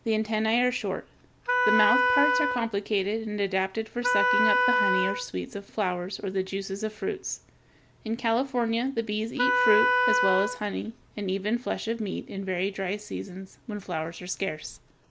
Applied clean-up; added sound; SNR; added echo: none; Wind instrument, woodwind instrument; -2 dB; none.